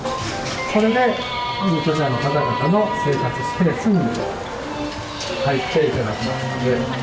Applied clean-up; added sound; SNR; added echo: none; none; none; none.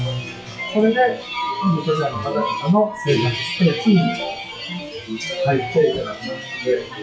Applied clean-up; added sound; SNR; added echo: classical method log-MMSE.